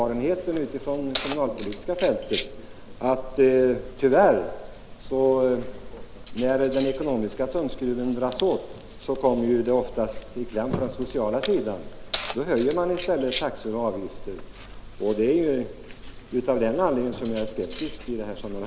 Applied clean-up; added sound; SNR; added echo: none; Keys jangling; 10 dB; none.